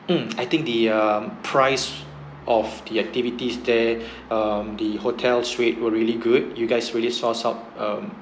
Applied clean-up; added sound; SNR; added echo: none; none; none; none.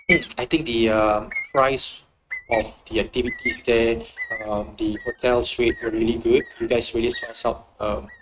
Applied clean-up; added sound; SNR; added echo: neural mask model RNNoise.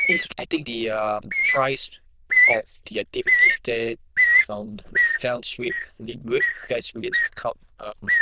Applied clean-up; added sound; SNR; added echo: neural diffusion model UNIVERSE++.